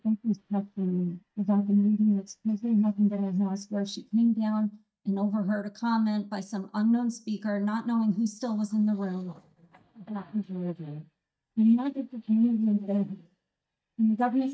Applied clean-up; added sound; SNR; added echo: neural mask model DeepFilterNet 3.